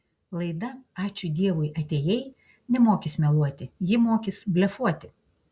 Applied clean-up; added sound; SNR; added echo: none; none; none; none.